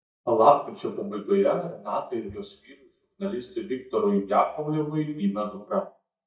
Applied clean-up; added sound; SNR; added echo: neural mask model DeepFilterNet 3.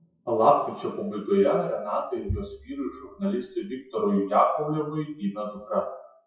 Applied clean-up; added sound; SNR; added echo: classical method WPE with log-MMSE.